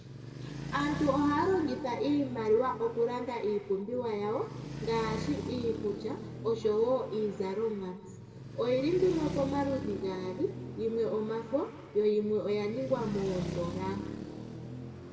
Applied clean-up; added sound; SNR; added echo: none; Traffic noise, roadway noise; 9 dB; reverberation time 1.3 s.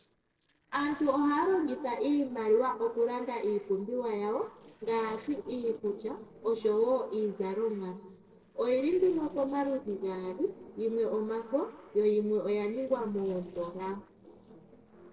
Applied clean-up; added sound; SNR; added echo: neural separator model SepFormer DNS4.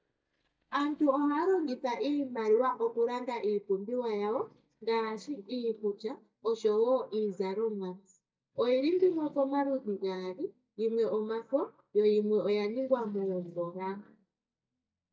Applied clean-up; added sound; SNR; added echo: neural mask model DeepFilterNet 3.